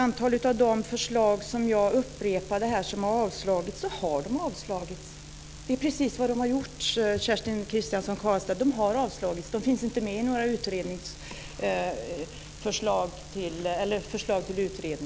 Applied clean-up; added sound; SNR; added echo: none; none; none; none.